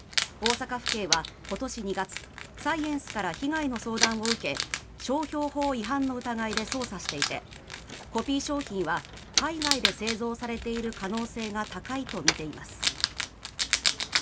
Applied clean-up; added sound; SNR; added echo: none; Wild animals + Motor vehicle (road); 1 dB; none.